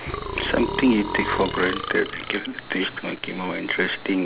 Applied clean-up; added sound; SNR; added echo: none; Burping, eructation; 7 dB; none.